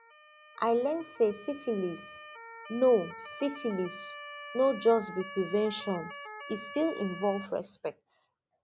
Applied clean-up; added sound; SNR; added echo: none; Motor vehicle (road) / Siren; 14 dB; none.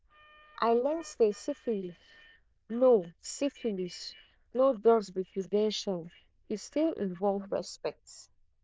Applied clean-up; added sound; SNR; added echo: neural diffusion model UNIVERSE++.